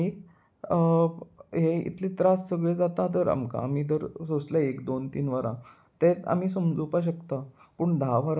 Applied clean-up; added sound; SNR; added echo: none; none; none; none.